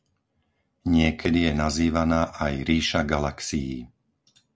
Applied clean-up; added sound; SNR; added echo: none; none; none; none.